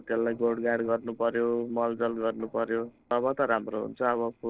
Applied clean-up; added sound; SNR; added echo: neural separator model SepFormer DNS4.